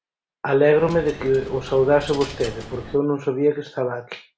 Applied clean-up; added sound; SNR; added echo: none; Coin (dropping); 15 dB; none.